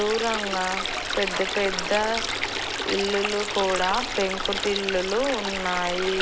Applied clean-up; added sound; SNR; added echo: none; Stream; 2 dB; none.